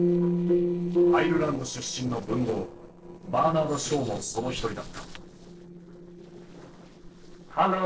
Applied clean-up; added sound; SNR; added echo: neural separator model SepFormer DNS4.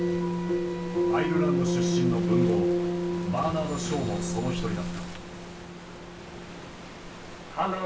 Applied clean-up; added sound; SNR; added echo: none; Waves, surf; 13 dB; reverberation time 0.3 s.